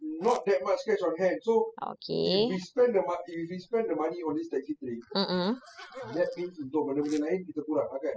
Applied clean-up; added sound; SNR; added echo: classical method spectral subtraction.